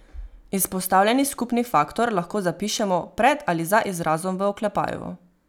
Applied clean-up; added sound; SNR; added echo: none; none; none; none.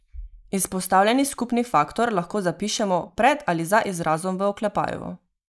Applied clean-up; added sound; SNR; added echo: neural mask model Resemble Enhance denoiser.